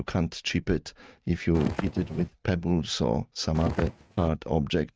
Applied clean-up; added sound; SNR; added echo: neural mask model RNNoise.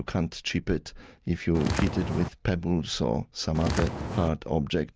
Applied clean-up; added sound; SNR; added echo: none; Walk, footsteps; 2 dB; none.